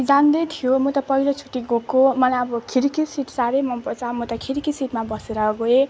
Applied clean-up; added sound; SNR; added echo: none; none; none; none.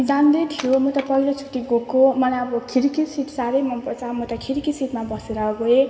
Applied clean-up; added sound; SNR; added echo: none; Wood; 19 dB; reverberation time 2.1 s.